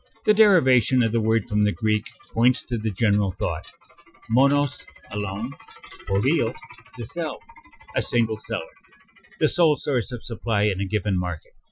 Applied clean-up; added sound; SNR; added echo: classical method Wiener filter.